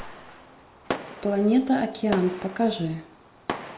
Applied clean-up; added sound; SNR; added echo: none; Fireworks; 10 dB; none.